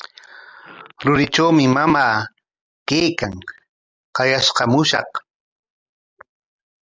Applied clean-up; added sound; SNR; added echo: none; none; none; none.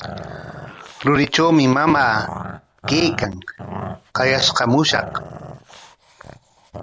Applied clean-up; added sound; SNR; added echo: none; Growling; 13 dB; none.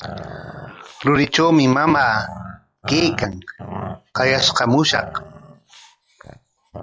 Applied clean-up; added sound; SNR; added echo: classical method log-MMSE.